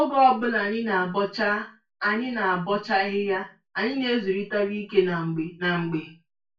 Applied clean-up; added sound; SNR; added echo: none; none; none; reverberation time 0.2 s.